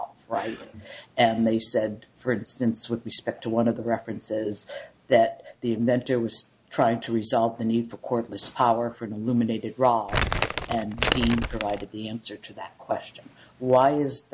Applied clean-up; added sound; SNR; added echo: none; Crumpling, crinkling; 1 dB; none.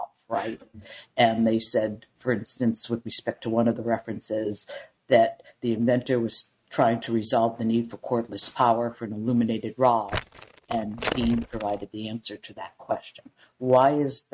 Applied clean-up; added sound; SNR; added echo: neural mask model RNNoise.